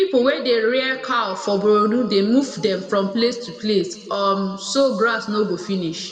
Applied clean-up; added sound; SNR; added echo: none; none; none; reverberation time 1.5 s.